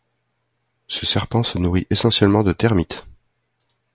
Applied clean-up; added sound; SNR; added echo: none; none; none; none.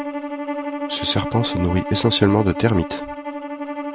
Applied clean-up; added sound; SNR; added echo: none; Bowed string instrument; 6 dB; none.